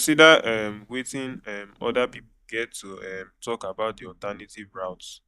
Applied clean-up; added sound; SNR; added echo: neural mask model DeepFilterNet 3.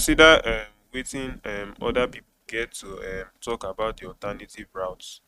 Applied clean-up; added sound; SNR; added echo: neural mask model RNNoise.